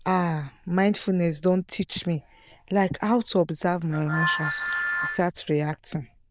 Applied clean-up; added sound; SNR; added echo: neural diffusion model UNIVERSE++.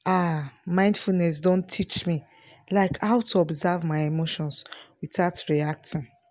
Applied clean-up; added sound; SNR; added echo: none; none; none; none.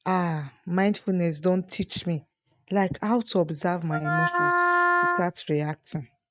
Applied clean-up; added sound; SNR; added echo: neural mask model RNNoise.